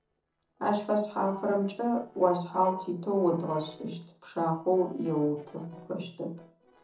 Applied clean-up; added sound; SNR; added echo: neural separator model SepFormer DNS4.